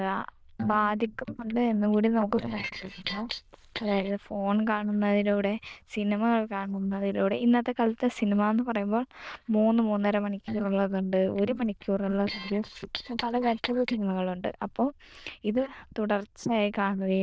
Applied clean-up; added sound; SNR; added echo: neural diffusion model UNIVERSE++.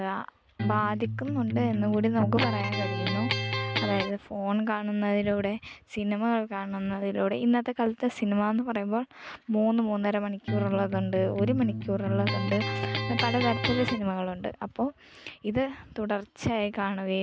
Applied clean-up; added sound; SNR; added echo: none; Electric guitar; 2 dB; none.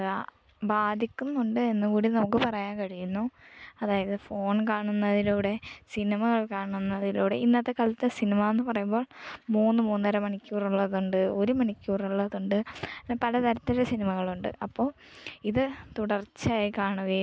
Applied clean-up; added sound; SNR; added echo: none; none; none; none.